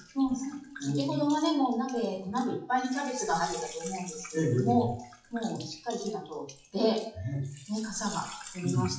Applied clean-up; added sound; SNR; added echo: classical method WPE with log-MMSE.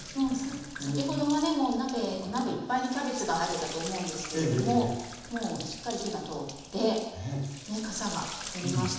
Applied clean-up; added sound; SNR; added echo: none; Sink (filling or washing); 12 dB; reverberation time 1.1 s.